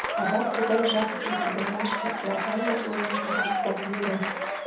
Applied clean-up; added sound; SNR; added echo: none; Applause / Crowd; 0 dB; reverberation time 0.8 s.